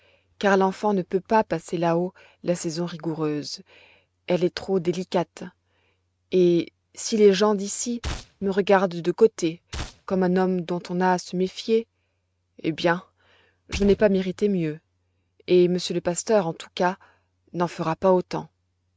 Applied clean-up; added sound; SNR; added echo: neural mask model RNNoise.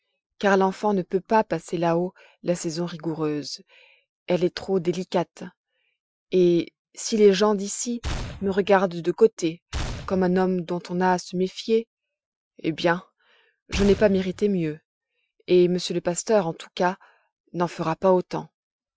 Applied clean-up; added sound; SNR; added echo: classical method Wiener filter.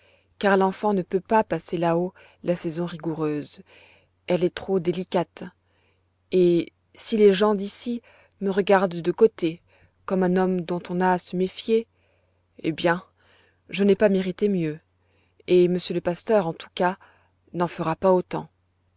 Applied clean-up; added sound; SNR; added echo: none; none; none; none.